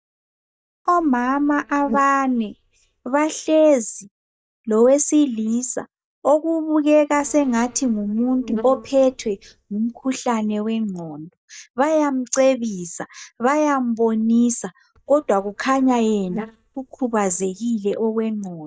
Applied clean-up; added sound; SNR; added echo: neural mask model DeepFilterNet 3.